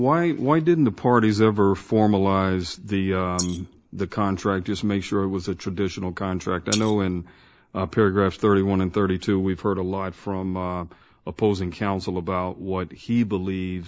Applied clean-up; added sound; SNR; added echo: neural mask model Resemble Enhance denoiser.